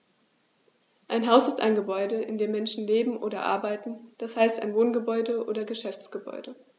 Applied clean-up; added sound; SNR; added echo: none; none; none; none.